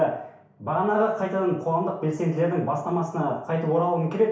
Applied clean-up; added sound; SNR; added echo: none; none; none; reverberation time 0.6 s.